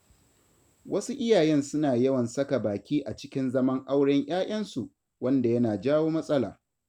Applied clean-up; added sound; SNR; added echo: none; none; none; none.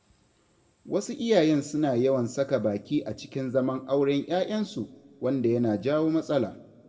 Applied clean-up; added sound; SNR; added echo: none; none; none; reverberation time 1.3 s.